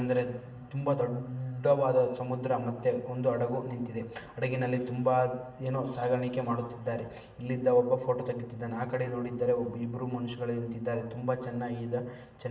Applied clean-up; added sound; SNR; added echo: none; none; none; reverberation time 0.8 s.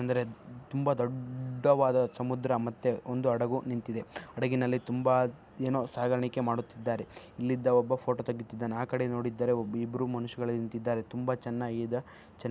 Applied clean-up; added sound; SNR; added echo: none; none; none; none.